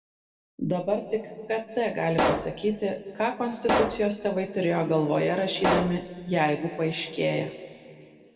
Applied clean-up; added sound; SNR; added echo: none; Explosion; 3 dB; reverberation time 1.9 s.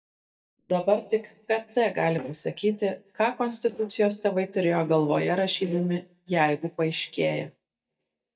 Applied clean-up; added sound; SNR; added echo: neural mask model DeepFilterNet 3.